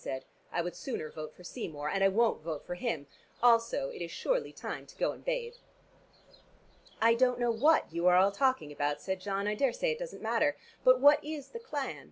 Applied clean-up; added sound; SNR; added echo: none; none; none; none.